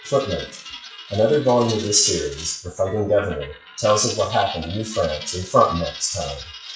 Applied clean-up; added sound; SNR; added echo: classical method WPE with log-MMSE.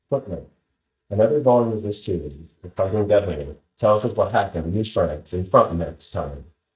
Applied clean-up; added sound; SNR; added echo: neural mask model DeepFilterNet 3.